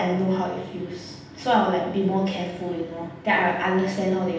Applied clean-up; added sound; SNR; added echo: none; none; none; reverberation time 0.8 s.